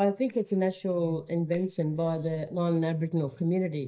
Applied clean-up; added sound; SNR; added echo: neural mask model DeepFilterNet 3.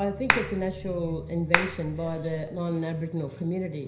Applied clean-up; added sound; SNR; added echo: none; Clapping; 1 dB; reverberation time 0.5 s.